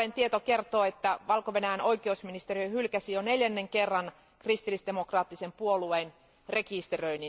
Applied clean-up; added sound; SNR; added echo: none; none; none; none.